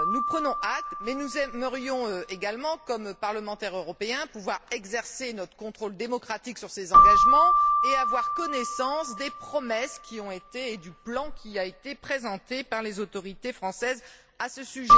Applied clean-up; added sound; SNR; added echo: none; Keyboard (musical); -5 dB; none.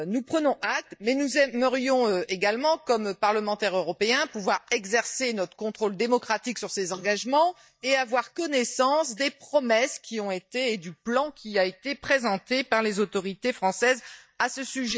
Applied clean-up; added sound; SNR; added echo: neural mask model DeepFilterNet 3.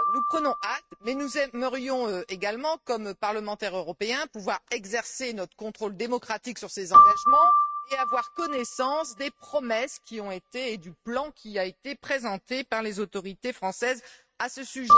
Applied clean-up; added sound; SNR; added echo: neural mask model RNNoise.